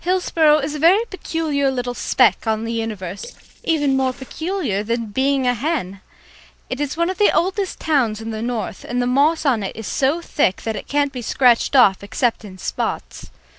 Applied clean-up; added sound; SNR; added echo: neural separator model SepFormer DNS4.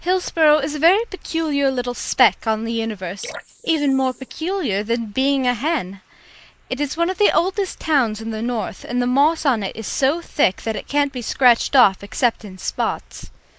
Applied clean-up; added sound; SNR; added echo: neural mask model Resemble Enhance denoiser.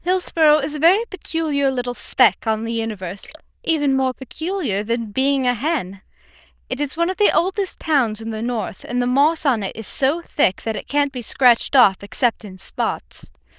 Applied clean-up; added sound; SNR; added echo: neural diffusion model UNIVERSE++.